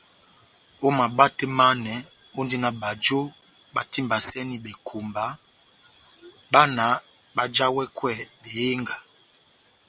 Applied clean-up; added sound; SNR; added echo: none; none; none; none.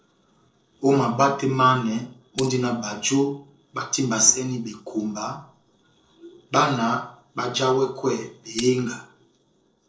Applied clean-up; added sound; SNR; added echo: neural separator model SepFormer DNS4.